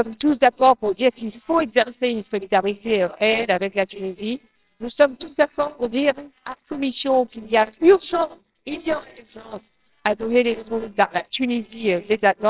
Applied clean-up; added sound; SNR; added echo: neural separator model SepFormer WHAMR!.